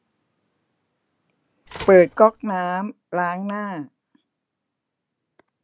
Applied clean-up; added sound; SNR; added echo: none; Telephone; 18 dB; none.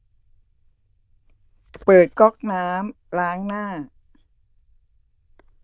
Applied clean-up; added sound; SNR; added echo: neural diffusion model UNIVERSE++.